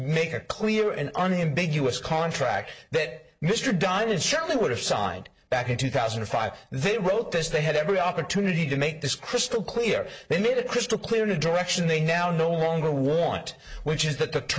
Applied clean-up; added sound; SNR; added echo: none; none; none; none.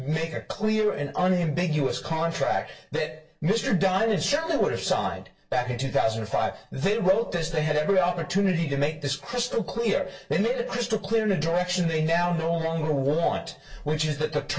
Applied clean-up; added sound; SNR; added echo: none; none; none; reverberation time 0.2 s.